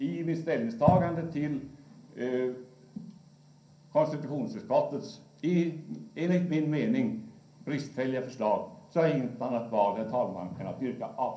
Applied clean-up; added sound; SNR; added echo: none; none; none; reverberation time 0.6 s.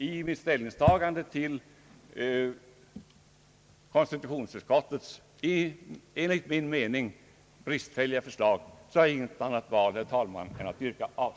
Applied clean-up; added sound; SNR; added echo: none; none; none; none.